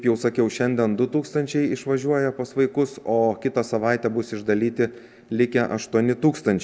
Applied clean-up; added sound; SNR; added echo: none; none; none; none.